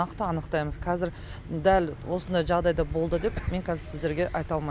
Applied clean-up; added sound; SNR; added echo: none; none; none; none.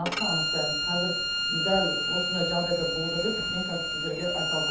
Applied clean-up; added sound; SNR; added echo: none; Bowed string instrument; -2 dB; reverberation time 0.6 s.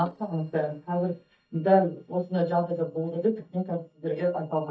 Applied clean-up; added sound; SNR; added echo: neural mask model DeepFilterNet 3.